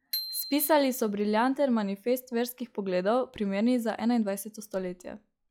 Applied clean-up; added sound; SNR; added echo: classical method log-MMSE.